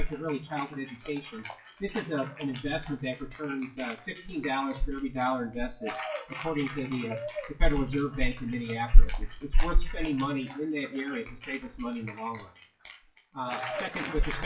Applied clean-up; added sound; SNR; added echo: classical method WPE with log-MMSE.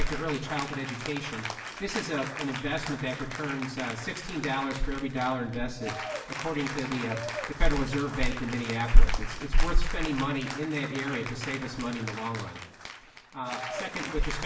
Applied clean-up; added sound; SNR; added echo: none; Applause / Cheering; 12 dB; reverberation time 0.8 s.